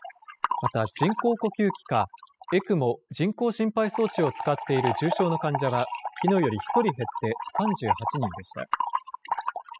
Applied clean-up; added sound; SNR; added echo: classical method spectral subtraction.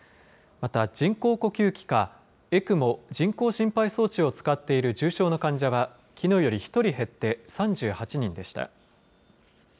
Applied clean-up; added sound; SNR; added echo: none; none; none; none.